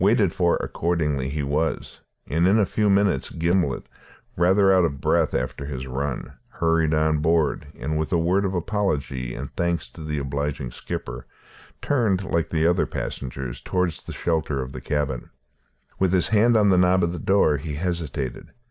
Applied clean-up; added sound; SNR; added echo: none; none; none; none.